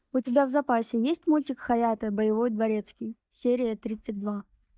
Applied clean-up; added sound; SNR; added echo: neural mask model DeepFilterNet 3.